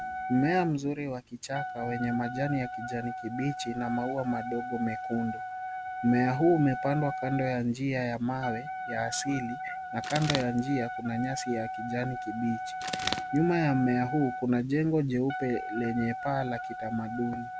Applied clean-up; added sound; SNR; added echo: none; Wind instrument, woodwind instrument + Bird; 7 dB; none.